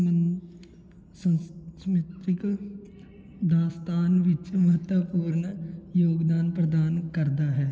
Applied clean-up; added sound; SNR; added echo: none; none; none; none.